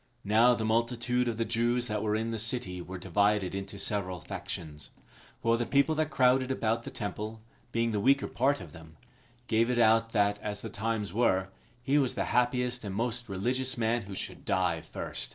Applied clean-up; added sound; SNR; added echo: neural separator model SepFormer DNS4.